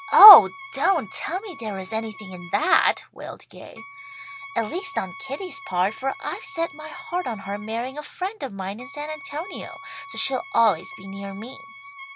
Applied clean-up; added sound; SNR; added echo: none; Wind instrument, woodwind instrument; 18 dB; none.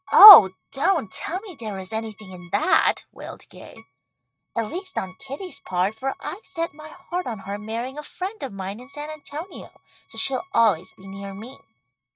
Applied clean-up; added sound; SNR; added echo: neural mask model RNNoise.